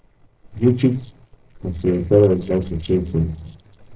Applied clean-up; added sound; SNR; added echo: neural separator model SepFormer DNS4.